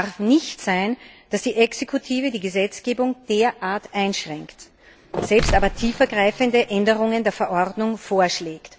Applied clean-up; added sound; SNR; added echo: none; Mechanisms; 6 dB; none.